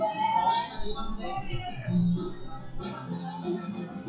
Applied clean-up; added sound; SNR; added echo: classical method WPE with log-MMSE.